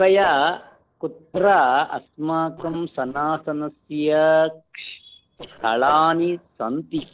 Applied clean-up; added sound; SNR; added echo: neural separator model SepFormer DNS4.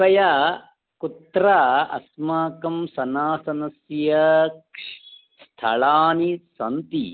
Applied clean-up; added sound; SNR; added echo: none; none; none; none.